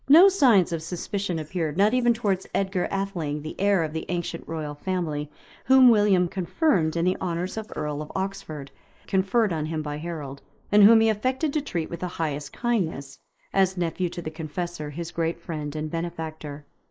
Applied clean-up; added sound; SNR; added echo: neural mask model Resemble Enhance denoiser.